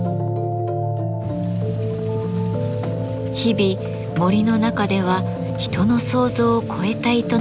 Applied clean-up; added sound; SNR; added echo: none; none; none; none.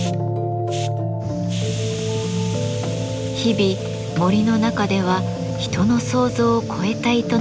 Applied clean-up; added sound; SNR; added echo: none; Hiss; 20 dB; none.